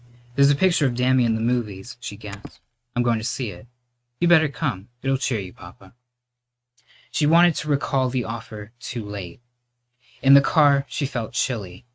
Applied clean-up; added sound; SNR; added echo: neural mask model RNNoise.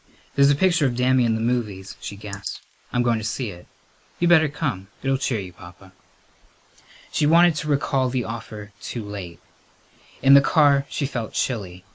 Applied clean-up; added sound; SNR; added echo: neural mask model Resemble Enhance denoiser.